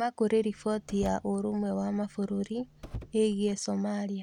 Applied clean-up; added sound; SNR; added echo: none; Car; 17 dB; none.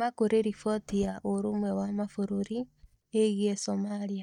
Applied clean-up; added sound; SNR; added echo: neural mask model DeepFilterNet 3.